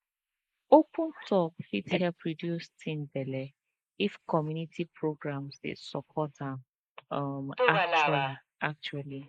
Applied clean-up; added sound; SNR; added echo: neural mask model Resemble Enhance denoiser.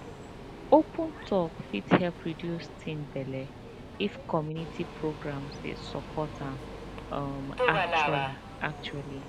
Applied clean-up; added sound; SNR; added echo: none; Subway, metro, underground; 5 dB; none.